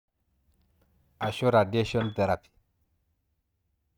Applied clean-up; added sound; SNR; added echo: neural mask model RNNoise.